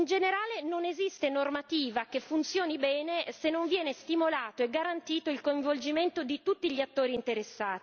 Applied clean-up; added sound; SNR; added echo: none; none; none; none.